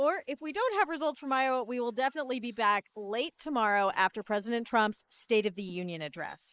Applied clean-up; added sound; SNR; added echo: neural mask model Resemble Enhance denoiser.